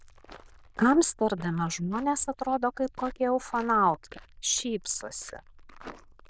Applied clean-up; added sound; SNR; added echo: neural diffusion model UNIVERSE++.